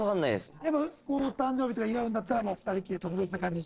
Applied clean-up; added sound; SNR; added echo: neural separator model SepFormer DNS4.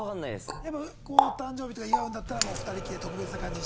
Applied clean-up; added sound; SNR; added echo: none; Water tap, faucet; -4 dB; none.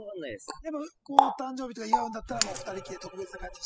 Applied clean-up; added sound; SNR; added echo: classical method spectral subtraction.